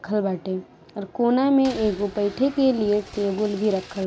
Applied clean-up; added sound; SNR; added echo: none; Boat, Water vehicle; 19 dB; none.